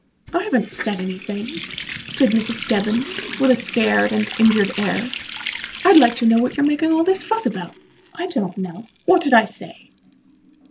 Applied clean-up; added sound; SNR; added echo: none; Water tap, faucet; 14 dB; none.